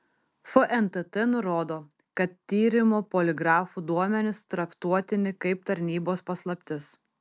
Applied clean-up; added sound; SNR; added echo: none; none; none; none.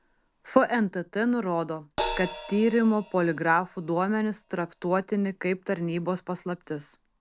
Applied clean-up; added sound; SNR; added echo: none; Crash cymbal; 12 dB; none.